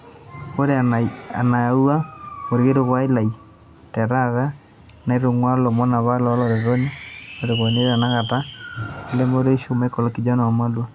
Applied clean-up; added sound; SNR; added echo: none; none; none; none.